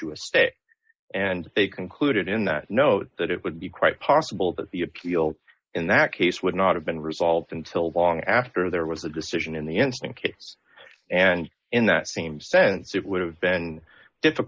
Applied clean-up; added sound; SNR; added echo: neural mask model Resemble Enhance denoiser.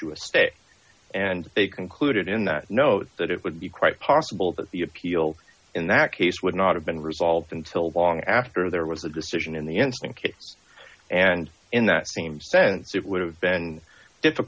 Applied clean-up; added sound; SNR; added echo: none; none; none; none.